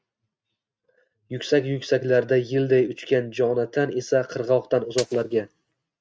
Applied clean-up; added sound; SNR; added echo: neural mask model RNNoise.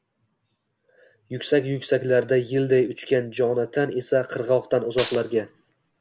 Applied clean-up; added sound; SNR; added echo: none; Gunshot, gunfire; 6 dB; none.